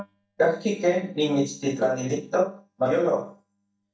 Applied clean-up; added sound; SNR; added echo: neural mask model DeepFilterNet 3.